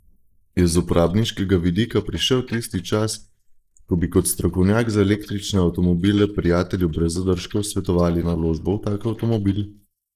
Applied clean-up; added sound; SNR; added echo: neural mask model Resemble Enhance denoiser.